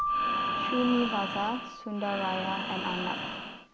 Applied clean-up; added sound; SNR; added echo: none; Breathing + Keyboard (musical); 0 dB; none.